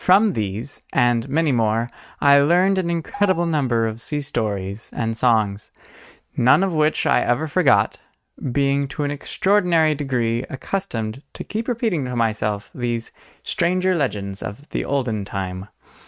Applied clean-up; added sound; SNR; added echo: neural mask model RNNoise.